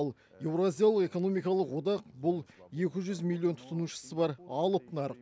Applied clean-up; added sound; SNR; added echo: none; none; none; none.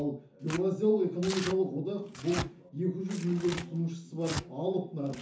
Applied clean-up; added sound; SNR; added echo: none; Tearing; 12 dB; reverberation time 0.9 s.